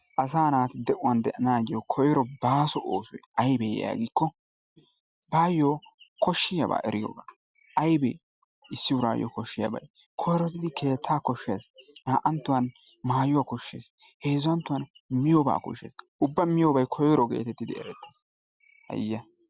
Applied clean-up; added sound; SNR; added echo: none; none; none; none.